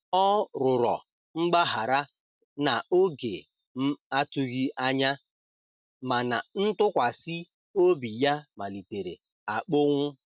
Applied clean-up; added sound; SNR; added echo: none; none; none; none.